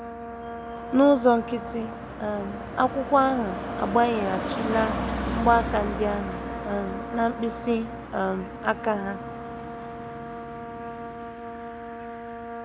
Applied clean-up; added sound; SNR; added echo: none; Brass instrument + Car passing by; 6 dB; none.